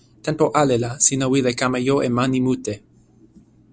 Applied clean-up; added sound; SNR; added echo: none; none; none; none.